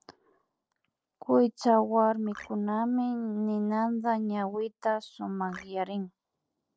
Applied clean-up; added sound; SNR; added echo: neural separator model SepFormer DNS4.